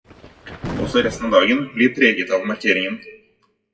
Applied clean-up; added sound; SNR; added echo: classical method WPE with log-MMSE.